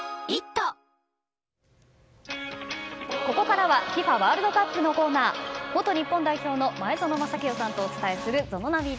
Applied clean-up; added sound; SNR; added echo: none; none; none; none.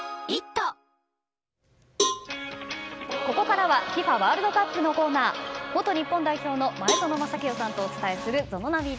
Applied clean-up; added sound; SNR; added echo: none; Cowbell; 6 dB; none.